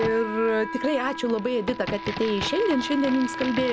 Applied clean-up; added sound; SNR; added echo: none; Crack + Wind instrument, woodwind instrument; 8 dB; none.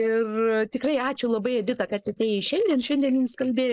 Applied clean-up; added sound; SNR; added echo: neural mask model Resemble Enhance denoiser.